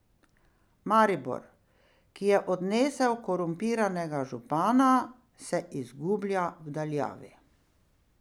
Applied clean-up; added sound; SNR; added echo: none; none; none; none.